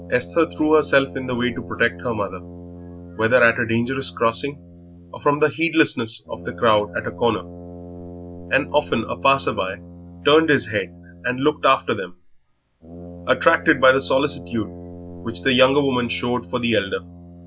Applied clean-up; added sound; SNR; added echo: none; Brass instrument; 16 dB; none.